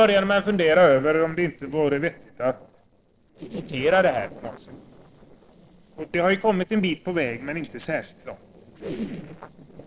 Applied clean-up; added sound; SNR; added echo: neural separator model SepFormer DNS4.